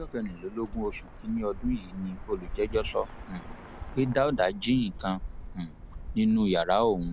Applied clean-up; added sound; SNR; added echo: none; Bird; 11 dB; none.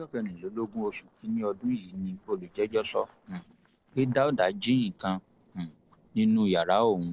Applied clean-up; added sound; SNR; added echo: neural separator model SepFormer DNS4.